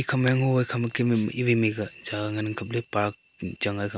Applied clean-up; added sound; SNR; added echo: none; none; none; none.